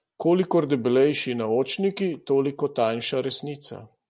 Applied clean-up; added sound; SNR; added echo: none; none; none; none.